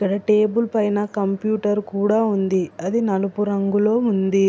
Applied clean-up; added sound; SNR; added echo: none; none; none; none.